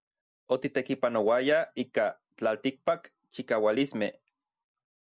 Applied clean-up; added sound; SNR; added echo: none; none; none; none.